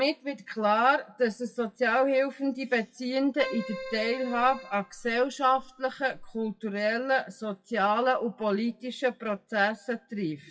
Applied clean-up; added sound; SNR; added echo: classical method WPE with log-MMSE.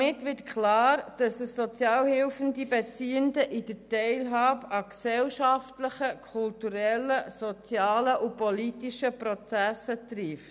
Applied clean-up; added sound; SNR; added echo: none; none; none; none.